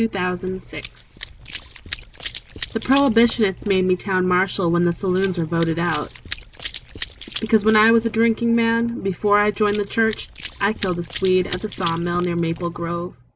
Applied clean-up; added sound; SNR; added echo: none; Run; 16 dB; none.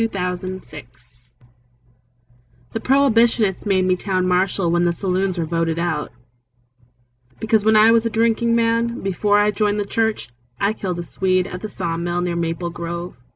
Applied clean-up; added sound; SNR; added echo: none; none; none; none.